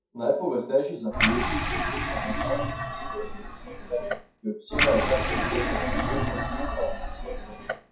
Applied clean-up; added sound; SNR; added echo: classical method WPE with log-MMSE.